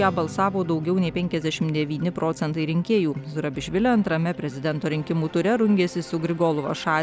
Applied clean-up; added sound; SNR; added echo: none; Strum; 19 dB; none.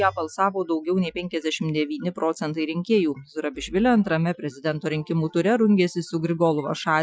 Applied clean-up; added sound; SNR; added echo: classical method Wiener filter.